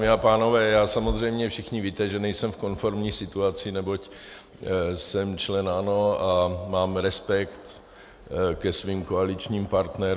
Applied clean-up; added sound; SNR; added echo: none; none; none; none.